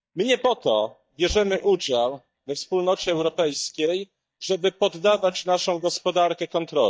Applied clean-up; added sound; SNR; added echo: neural mask model DeepFilterNet 3.